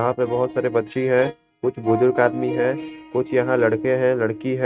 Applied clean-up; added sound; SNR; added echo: neural mask model RNNoise.